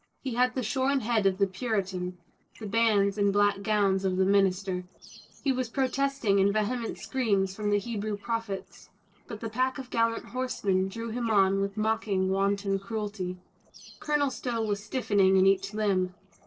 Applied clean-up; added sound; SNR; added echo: neural separator model SepFormer DNS4.